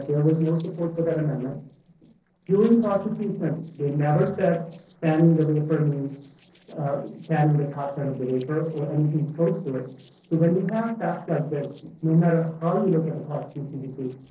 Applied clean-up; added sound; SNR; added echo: neural separator model SepFormer DNS4.